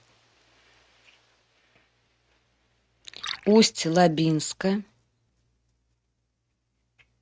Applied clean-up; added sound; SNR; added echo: neural mask model RNNoise.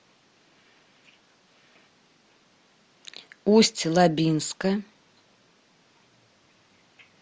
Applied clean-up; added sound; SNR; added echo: none; none; none; none.